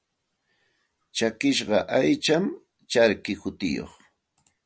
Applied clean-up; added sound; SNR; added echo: none; none; none; none.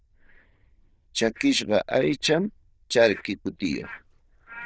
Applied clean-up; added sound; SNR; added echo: neural diffusion model UNIVERSE++.